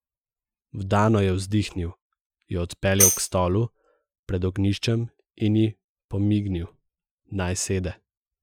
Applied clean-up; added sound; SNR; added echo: classical method Wiener filter.